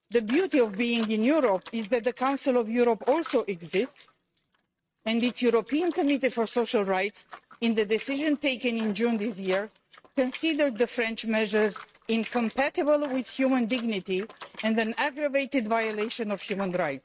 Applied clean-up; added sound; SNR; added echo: neural mask model RNNoise.